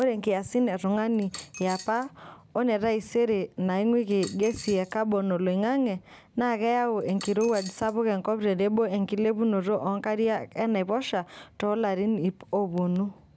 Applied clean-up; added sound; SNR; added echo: none; Coin (dropping); 18 dB; none.